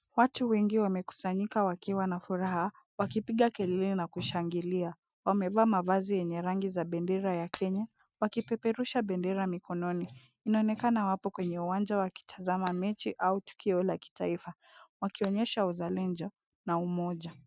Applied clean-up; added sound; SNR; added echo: neural mask model RNNoise.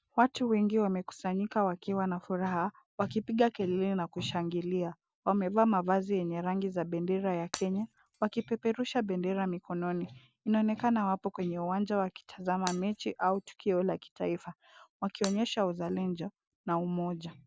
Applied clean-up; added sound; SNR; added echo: none; Shatter; 16 dB; none.